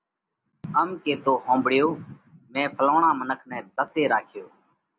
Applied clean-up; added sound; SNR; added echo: none; none; none; none.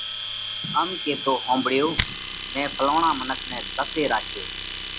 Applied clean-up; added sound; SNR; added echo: none; Domestic sounds, home sounds; 5 dB; none.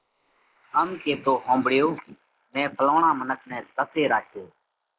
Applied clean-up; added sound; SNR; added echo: neural mask model Resemble Enhance denoiser.